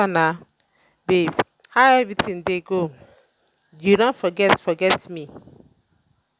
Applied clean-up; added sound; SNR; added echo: none; none; none; none.